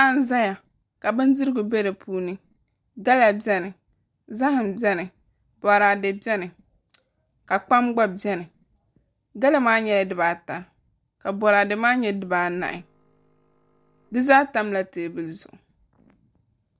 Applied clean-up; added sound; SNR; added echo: neural separator model SepFormer DNS4.